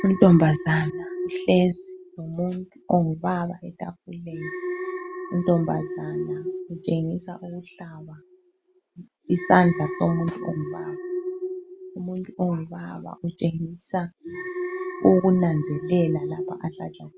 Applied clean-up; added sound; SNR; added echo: none; Alarm; 10 dB; none.